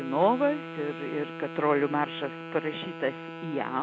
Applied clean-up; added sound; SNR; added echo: none; Wind instrument, woodwind instrument; 10 dB; none.